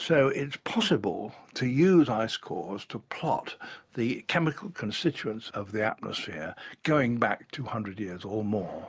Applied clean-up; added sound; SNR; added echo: neural mask model Resemble Enhance denoiser.